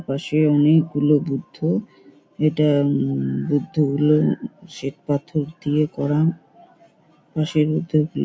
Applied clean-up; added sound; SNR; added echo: none; none; none; none.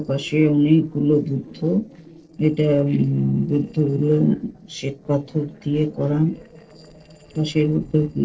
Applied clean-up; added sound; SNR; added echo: neural separator model SepFormer DNS4.